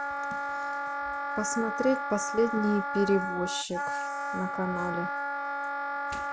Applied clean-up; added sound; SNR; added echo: none; Wind instrument, woodwind instrument; 1 dB; none.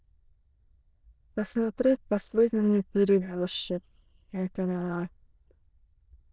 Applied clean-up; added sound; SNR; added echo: neural diffusion model UNIVERSE++.